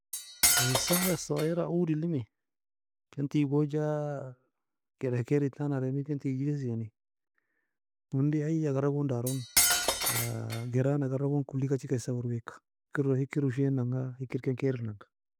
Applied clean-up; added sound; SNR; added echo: none; Cutlery, silverware; -1 dB; none.